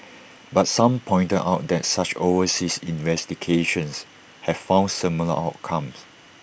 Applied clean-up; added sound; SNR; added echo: none; none; none; none.